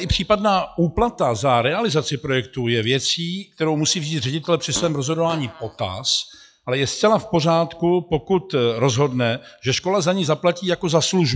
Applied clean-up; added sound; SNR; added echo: classical method log-MMSE.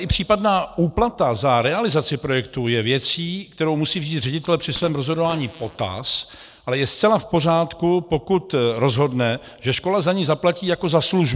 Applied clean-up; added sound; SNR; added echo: neural separator model SepFormer DNS4.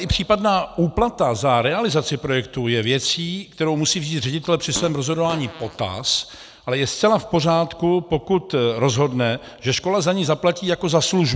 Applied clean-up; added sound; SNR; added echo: none; Fart; 17 dB; none.